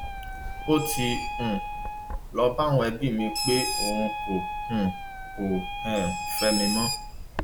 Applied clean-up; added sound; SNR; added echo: none; Bird + Wind instrument, woodwind instrument; 3 dB; none.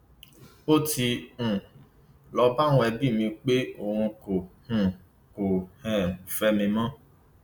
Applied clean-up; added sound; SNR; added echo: none; none; none; none.